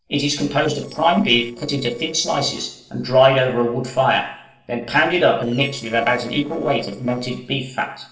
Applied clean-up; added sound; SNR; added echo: neural separator model SepFormer DNS4.